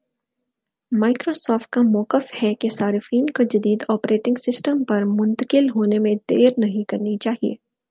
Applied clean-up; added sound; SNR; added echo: none; none; none; none.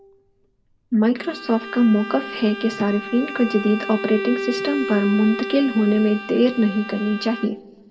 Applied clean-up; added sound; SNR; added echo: none; Bowed string instrument; 10 dB; reverberation time 1.1 s.